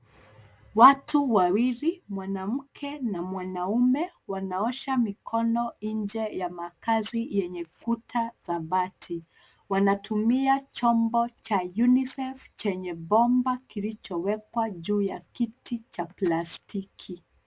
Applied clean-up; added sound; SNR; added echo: none; none; none; none.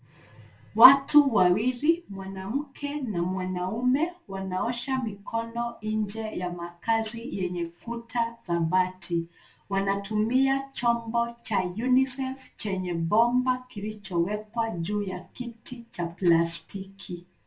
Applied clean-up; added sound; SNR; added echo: none; none; none; reverberation time 0.2 s.